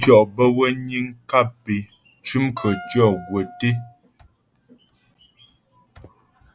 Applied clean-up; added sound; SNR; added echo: none; Wind instrument, woodwind instrument; 17 dB; none.